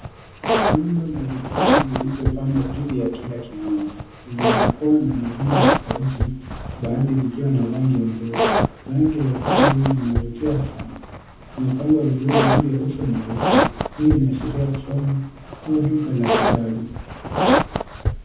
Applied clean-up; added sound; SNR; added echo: none; Zipper (clothing); 1 dB; reverberation time 0.8 s.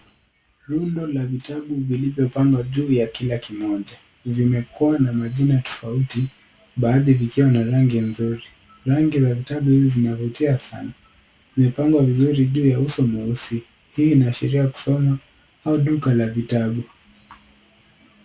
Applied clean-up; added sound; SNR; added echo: none; none; none; none.